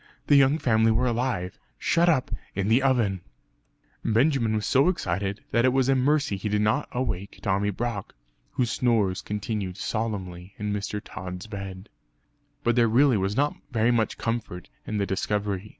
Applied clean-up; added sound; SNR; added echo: none; none; none; none.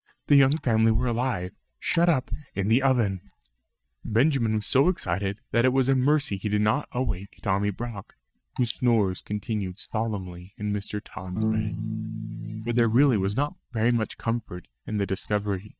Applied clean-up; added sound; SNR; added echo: neural mask model DeepFilterNet 3.